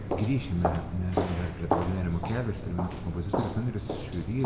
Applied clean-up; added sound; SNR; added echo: none; Walk, footsteps; 2 dB; reverberation time 1.1 s.